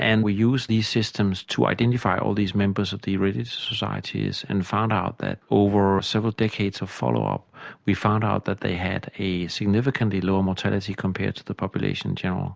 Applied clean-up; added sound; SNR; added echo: none; none; none; none.